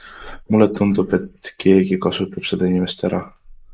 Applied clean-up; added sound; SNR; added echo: neural mask model Resemble Enhance denoiser.